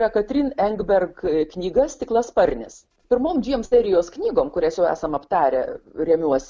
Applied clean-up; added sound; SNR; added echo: none; none; none; none.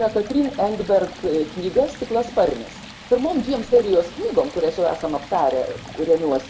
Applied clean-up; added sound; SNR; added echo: none; Stream; 17 dB; reverberation time 0.4 s.